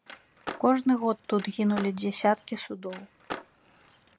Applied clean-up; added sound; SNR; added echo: none; Skateboard; 15 dB; none.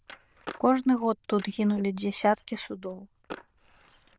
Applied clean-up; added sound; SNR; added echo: neural diffusion model UNIVERSE++.